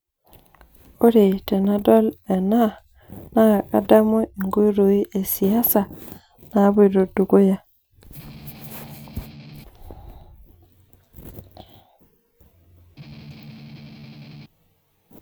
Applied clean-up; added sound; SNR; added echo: none; Strum; 19 dB; none.